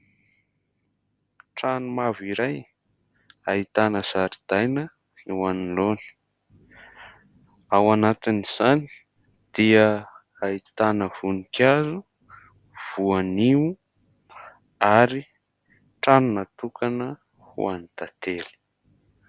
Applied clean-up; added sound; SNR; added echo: none; none; none; none.